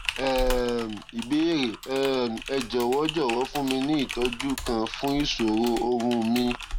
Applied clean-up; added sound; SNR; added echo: none; Typing; 9 dB; none.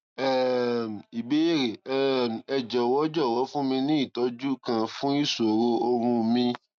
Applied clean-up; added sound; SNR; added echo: none; none; none; none.